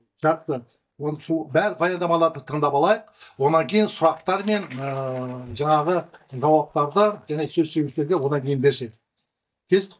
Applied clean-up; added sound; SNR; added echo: neural mask model DeepFilterNet 3.